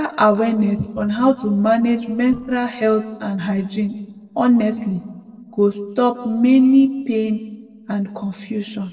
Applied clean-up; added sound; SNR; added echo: neural separator model SepFormer DNS4.